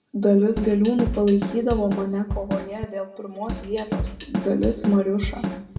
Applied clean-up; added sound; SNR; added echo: none; Drum kit; 6 dB; reverberation time 0.6 s.